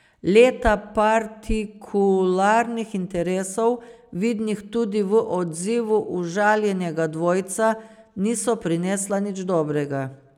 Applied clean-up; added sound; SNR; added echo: none; none; none; none.